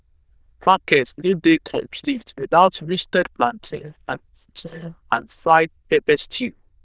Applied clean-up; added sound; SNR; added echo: neural diffusion model UNIVERSE++.